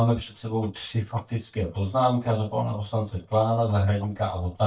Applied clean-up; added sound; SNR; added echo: neural mask model DeepFilterNet 3.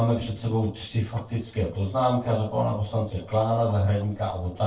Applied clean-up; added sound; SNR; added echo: neural separator model SepFormer DNS4.